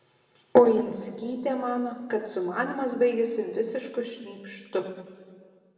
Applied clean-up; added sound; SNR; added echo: none; none; none; reverberation time 1.6 s.